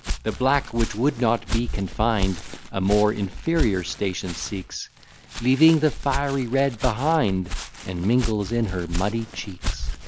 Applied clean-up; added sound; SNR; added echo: none; Walk, footsteps; 6 dB; none.